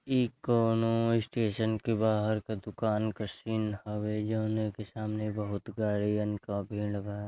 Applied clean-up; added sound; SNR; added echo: neural mask model Resemble Enhance denoiser.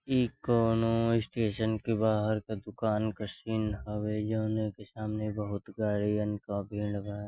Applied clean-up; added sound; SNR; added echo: classical method Wiener filter.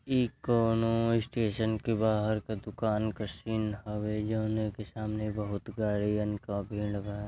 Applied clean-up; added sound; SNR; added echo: none; none; none; none.